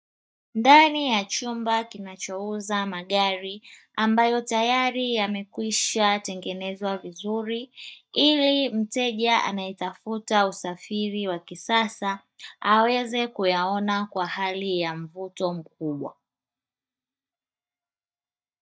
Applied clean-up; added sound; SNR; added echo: neural mask model DeepFilterNet 3.